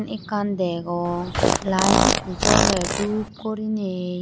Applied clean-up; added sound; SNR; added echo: none; Fart; -4 dB; none.